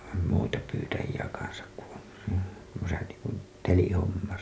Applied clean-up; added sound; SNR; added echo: none; none; none; none.